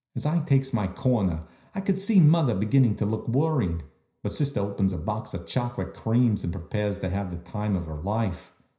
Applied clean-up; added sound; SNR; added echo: none; none; none; reverberation time 0.5 s.